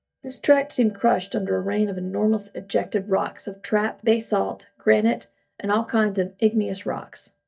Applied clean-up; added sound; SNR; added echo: neural mask model DeepFilterNet 3.